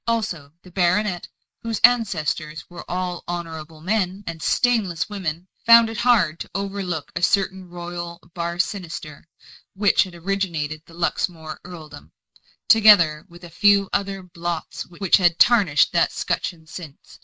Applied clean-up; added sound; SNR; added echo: neural mask model Resemble Enhance denoiser.